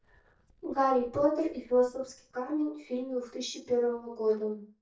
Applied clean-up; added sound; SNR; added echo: neural mask model DeepFilterNet 3.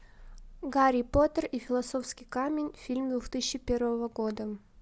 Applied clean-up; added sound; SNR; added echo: none; none; none; none.